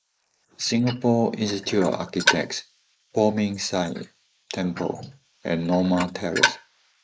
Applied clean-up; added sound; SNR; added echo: neural mask model Resemble Enhance denoiser.